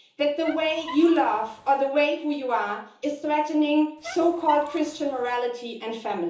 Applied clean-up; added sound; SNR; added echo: none; Squeak; 16 dB; reverberation time 1.2 s.